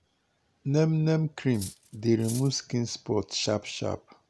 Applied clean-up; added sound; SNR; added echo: none; Cutlery, silverware; 13 dB; none.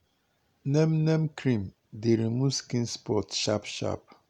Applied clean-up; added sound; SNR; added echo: none; none; none; none.